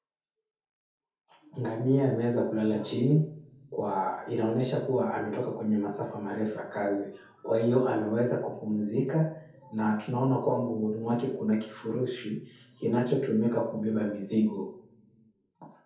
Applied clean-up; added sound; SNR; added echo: none; none; none; reverberation time 0.6 s.